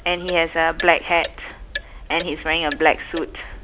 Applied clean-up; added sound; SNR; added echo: none; Clock; 13 dB; none.